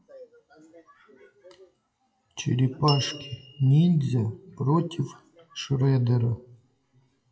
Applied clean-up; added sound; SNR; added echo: classical method WPE with log-MMSE.